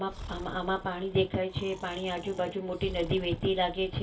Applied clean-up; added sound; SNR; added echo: none; Breathing; 14 dB; reverberation time 0.2 s.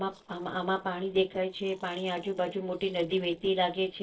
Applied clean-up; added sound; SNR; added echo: neural separator model SepFormer DNS4.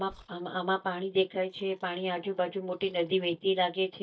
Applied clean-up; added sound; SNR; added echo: neural mask model DeepFilterNet 3.